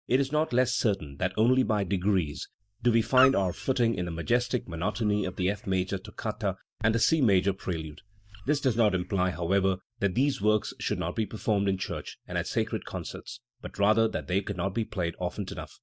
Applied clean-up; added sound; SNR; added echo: neural mask model DeepFilterNet 3.